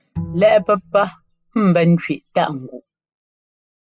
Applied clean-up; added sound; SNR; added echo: classical method spectral subtraction.